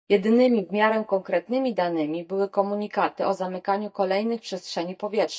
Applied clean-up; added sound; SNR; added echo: neural mask model DeepFilterNet 3.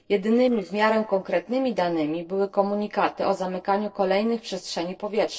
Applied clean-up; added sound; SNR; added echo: neural separator model SepFormer DNS4.